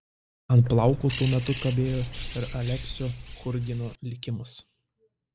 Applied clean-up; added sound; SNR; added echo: none; Bird; 11 dB; none.